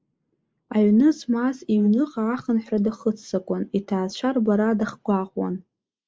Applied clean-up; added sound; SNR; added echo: neural mask model Resemble Enhance denoiser.